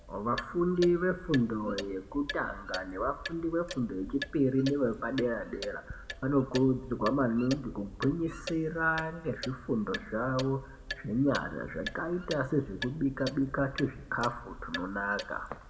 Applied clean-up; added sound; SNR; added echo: none; Clock; 12 dB; reverberation time 1.2 s.